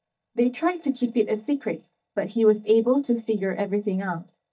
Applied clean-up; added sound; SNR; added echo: neural mask model DeepFilterNet 3.